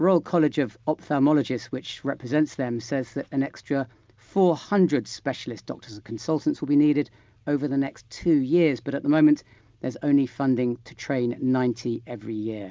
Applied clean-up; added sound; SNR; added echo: none; none; none; none.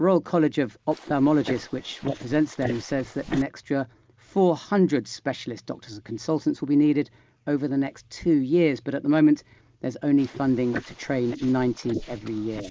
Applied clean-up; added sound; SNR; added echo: neural mask model Resemble Enhance denoiser.